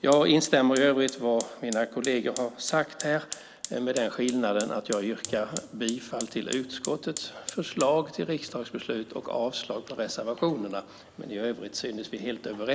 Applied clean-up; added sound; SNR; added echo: none; Fire; 15 dB; none.